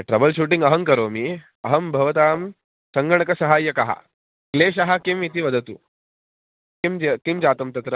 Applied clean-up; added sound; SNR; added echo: none; none; none; none.